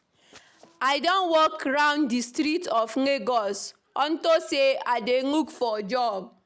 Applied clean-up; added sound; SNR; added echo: none; none; none; none.